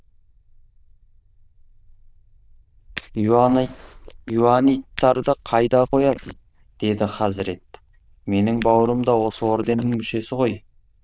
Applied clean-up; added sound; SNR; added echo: neural diffusion model UNIVERSE++.